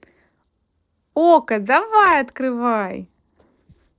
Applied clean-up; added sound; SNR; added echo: neural separator model SepFormer DNS4.